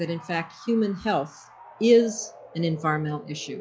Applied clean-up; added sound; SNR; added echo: classical method log-MMSE.